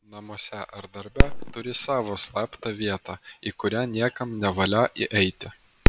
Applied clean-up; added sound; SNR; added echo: none; Fireworks; -1 dB; none.